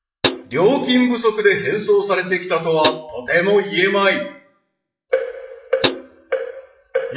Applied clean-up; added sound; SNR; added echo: classical method WPE with log-MMSE.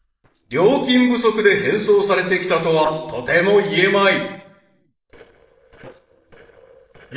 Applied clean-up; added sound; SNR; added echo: neural separator model SepFormer DNS4.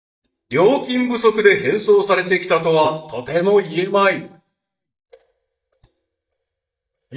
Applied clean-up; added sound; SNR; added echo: neural mask model DeepFilterNet 3.